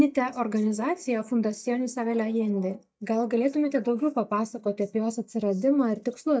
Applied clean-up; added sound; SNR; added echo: neural mask model DeepFilterNet 3.